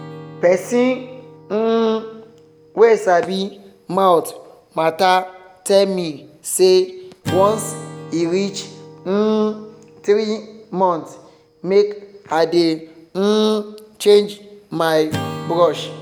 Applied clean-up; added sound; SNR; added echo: none; Acoustic guitar / Strum; 17 dB; none.